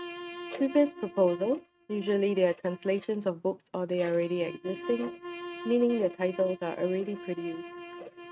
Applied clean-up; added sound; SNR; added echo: neural mask model RNNoise.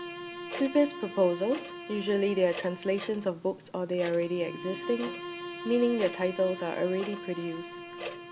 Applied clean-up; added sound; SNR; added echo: none; Clock + Bowed string instrument; 10 dB; none.